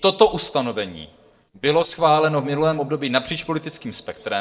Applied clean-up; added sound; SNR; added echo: neural separator model SepFormer DNS4.